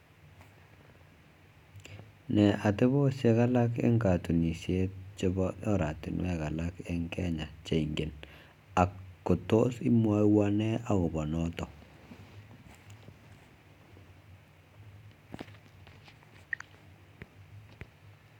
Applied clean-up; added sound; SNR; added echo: none; none; none; none.